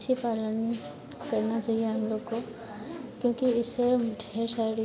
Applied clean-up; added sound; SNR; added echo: none; none; none; none.